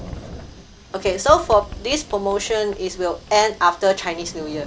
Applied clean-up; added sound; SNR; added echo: none; Sliding door; 15 dB; none.